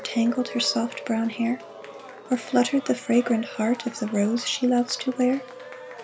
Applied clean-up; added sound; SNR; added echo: none; Cheering; 15 dB; none.